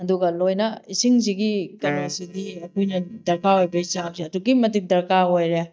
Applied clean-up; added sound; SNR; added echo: neural mask model DeepFilterNet 3.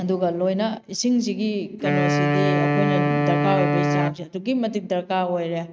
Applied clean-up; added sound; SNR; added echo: neural mask model RNNoise.